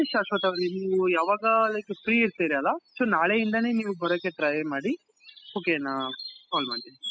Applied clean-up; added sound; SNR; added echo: classical method spectral subtraction.